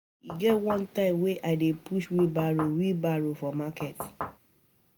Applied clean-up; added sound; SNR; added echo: none; Knock / Wood; 10 dB; none.